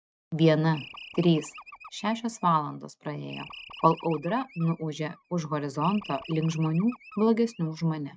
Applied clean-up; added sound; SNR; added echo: neural mask model RNNoise.